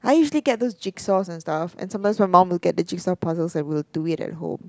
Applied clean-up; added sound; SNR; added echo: none; none; none; none.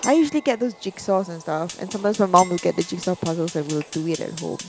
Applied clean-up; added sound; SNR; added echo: none; Fire + Chink, clink; 15 dB; none.